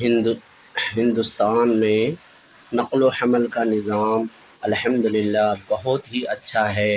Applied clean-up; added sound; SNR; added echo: neural mask model Resemble Enhance denoiser.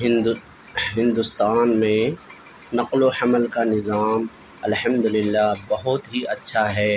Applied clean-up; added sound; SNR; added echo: none; none; none; none.